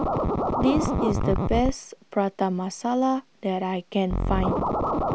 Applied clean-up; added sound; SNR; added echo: none; Scratching (performance technique); 0 dB; none.